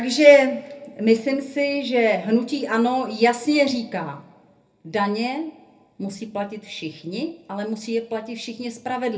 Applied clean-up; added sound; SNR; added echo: none; none; none; reverberation time 0.3 s.